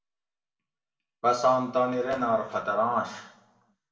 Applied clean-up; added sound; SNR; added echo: none; none; none; reverberation time 0.7 s.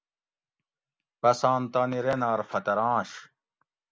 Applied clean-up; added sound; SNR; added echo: none; none; none; none.